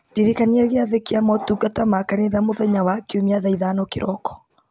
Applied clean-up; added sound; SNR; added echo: none; none; none; none.